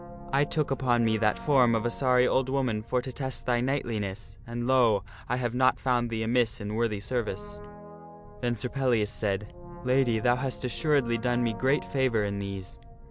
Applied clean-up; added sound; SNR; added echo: none; Brass instrument; 18 dB; none.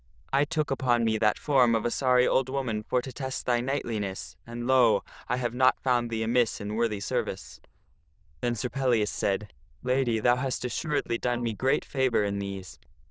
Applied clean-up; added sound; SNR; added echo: neural diffusion model UNIVERSE++.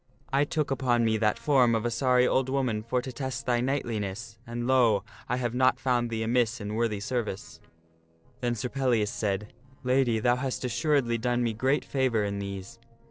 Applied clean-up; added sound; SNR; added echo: neural separator model SepFormer DNS4.